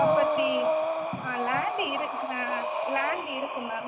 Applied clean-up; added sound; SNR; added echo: none; Breathing; -4 dB; reverberation time 0.4 s.